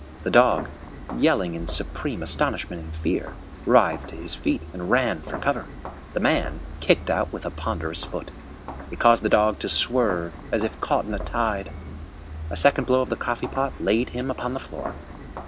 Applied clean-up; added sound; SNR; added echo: none; Walk, footsteps; 11 dB; none.